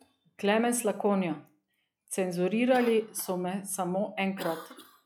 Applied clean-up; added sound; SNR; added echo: classical method log-MMSE.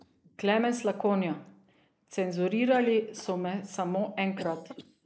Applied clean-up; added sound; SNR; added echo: neural mask model Resemble Enhance denoiser.